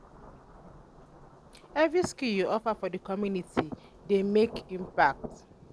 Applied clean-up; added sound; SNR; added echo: none; Rain / Thunderstorm; 19 dB; none.